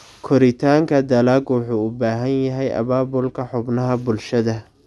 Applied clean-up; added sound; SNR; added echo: none; none; none; none.